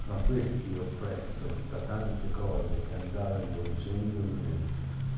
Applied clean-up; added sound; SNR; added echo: none; Rain; 2 dB; reverberation time 0.8 s.